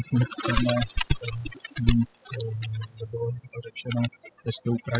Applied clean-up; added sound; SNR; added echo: classical method spectral subtraction.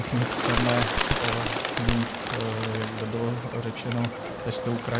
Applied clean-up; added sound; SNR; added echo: none; Bird; 0 dB; none.